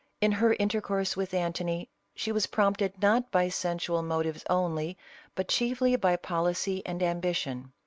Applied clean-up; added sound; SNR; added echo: none; none; none; none.